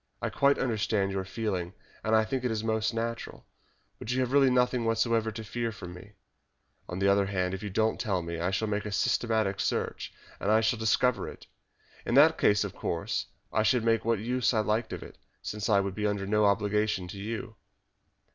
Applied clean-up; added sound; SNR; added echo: none; none; none; none.